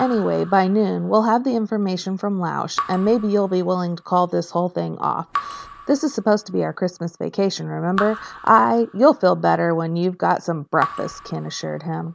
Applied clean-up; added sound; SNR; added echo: none; Raindrop / Drip; 15 dB; none.